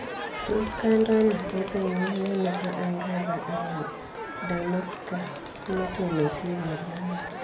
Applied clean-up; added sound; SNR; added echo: none; Crowd; 6 dB; reverberation time 0.3 s.